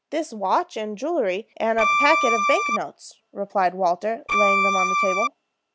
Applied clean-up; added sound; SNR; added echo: none; Bowed string instrument; -4 dB; none.